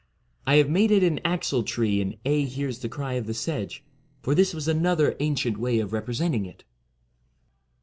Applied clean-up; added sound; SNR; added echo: neural separator model SepFormer DNS4.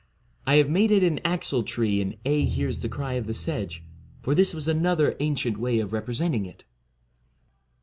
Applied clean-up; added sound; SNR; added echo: none; Bowed string instrument; 9 dB; none.